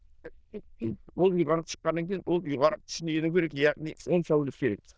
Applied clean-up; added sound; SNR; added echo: neural diffusion model UNIVERSE++.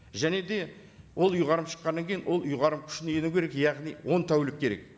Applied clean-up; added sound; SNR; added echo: none; none; none; none.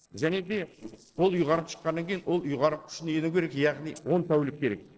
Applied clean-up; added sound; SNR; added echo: neural separator model SepFormer DNS4.